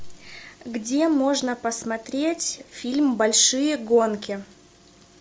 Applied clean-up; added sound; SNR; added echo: none; none; none; none.